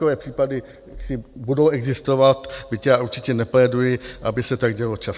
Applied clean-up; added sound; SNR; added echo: none; none; none; none.